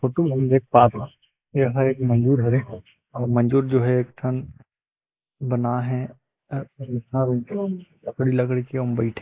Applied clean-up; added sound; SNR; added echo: neural mask model Resemble Enhance denoiser.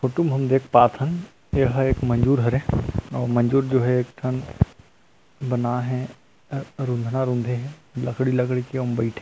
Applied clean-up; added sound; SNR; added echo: none; none; none; none.